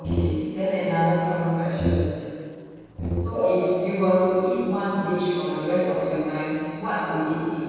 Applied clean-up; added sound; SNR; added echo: neural separator model SepFormer DNS4.